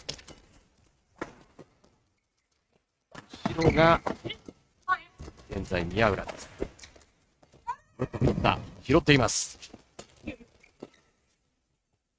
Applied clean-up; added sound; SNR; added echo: neural mask model RNNoise.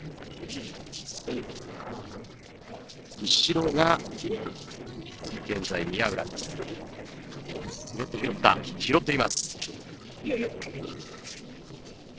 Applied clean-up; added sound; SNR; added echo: neural separator model SepFormer DNS4.